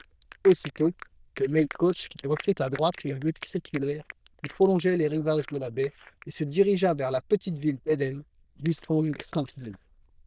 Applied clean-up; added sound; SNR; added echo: neural diffusion model UNIVERSE++.